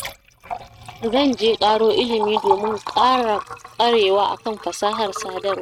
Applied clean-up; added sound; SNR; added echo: neural mask model RNNoise.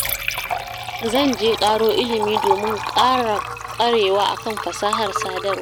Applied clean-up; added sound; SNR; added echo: none; Liquid; 5 dB; none.